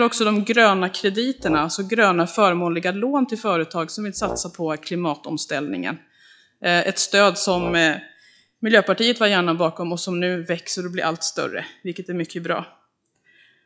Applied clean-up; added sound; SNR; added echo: classical method log-MMSE.